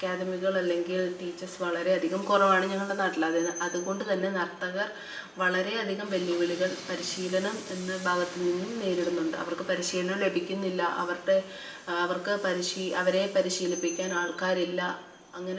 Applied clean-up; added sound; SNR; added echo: none; Train; 17 dB; reverberation time 0.8 s.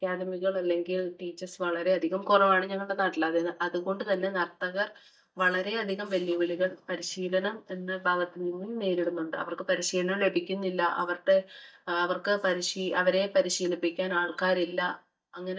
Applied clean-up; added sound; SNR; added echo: neural mask model DeepFilterNet 3.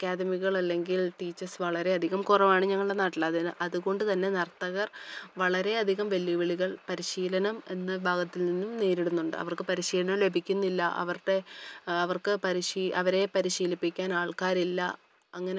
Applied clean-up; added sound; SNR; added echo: none; none; none; none.